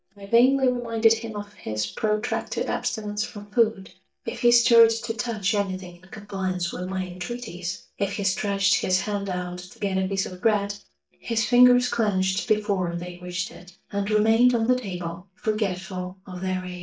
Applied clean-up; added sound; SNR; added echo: neural mask model DeepFilterNet 3.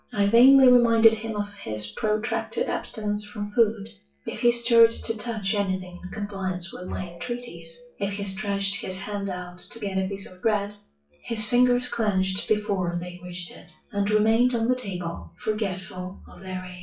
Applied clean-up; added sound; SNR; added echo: classical method WPE with log-MMSE.